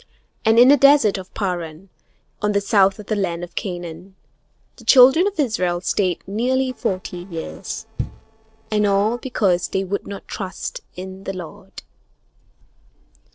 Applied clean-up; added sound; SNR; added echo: neural separator model SepFormer DNS4.